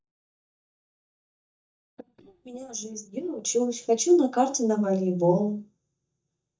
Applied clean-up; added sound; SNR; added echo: neural mask model DeepFilterNet 3.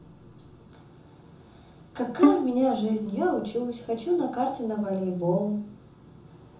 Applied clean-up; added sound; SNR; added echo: none; Bowed string instrument; -2 dB; reverberation time 0.7 s.